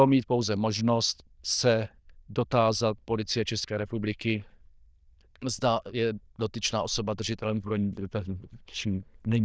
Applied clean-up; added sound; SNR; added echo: neural diffusion model UNIVERSE++.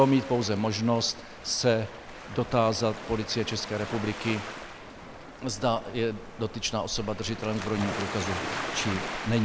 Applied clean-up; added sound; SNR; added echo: none; Waves, surf; 9 dB; none.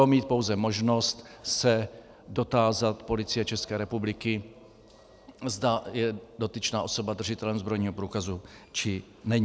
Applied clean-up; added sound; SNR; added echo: none; none; none; none.